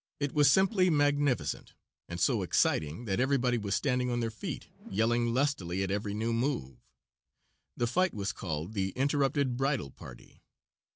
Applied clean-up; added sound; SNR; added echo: none; Whoosh, swoosh, swish; 20 dB; none.